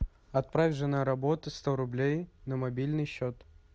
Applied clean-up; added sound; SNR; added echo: none; none; none; none.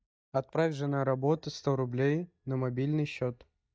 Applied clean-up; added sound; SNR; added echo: neural mask model DeepFilterNet 3.